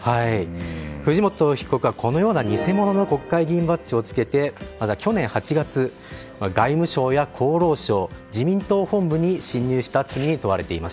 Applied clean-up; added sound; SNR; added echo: none; none; none; none.